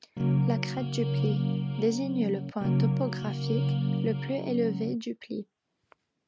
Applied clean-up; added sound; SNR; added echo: none; Guitar; -4 dB; none.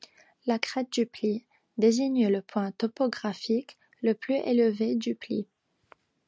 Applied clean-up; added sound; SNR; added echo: none; none; none; none.